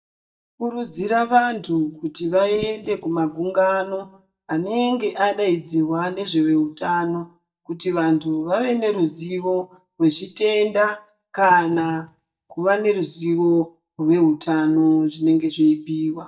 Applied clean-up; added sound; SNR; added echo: neural mask model DeepFilterNet 3.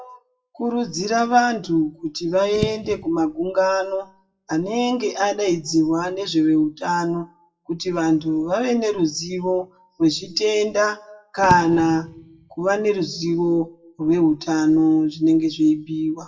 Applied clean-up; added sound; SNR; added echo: classical method WPE with log-MMSE.